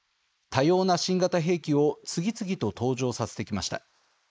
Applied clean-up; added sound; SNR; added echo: neural mask model Resemble Enhance denoiser.